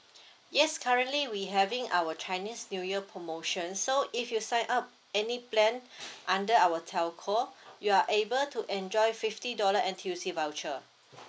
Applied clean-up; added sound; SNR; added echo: none; none; none; none.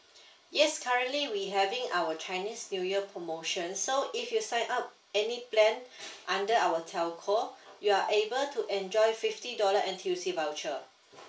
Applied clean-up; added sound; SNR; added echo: none; none; none; reverberation time 0.3 s.